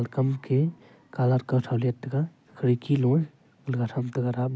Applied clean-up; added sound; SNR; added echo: none; none; none; none.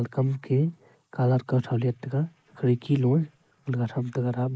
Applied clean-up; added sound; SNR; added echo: neural mask model Resemble Enhance denoiser.